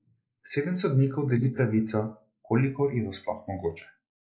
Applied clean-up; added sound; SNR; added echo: neural mask model Resemble Enhance denoiser.